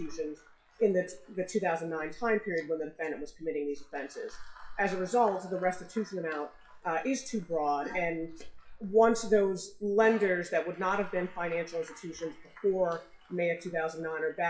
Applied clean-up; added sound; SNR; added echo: classical method WPE with log-MMSE.